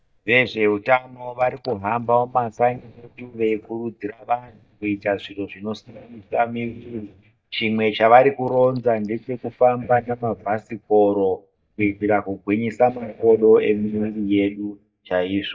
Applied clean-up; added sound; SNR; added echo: neural mask model DeepFilterNet 3.